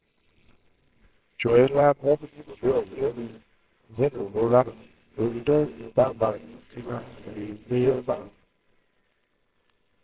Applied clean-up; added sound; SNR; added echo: neural separator model SepFormer WHAMR!.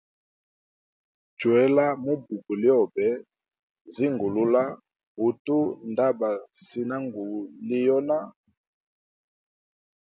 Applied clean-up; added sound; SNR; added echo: none; none; none; none.